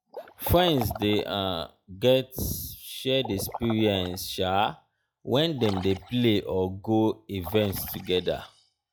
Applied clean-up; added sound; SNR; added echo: classical method log-MMSE.